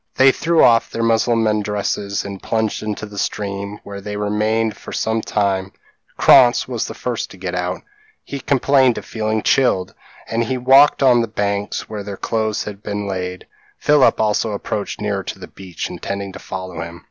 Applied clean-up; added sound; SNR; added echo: none; none; none; none.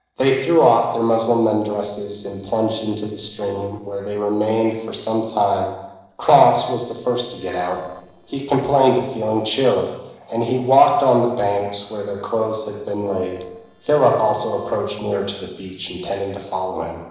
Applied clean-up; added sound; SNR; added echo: neural separator model SepFormer DNS4.